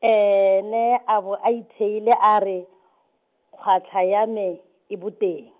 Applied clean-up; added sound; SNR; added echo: none; none; none; none.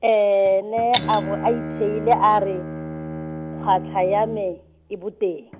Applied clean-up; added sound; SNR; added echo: none; Bowed string instrument + Shatter; 10 dB; none.